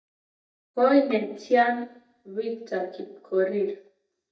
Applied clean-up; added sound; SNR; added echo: neural mask model DeepFilterNet 3.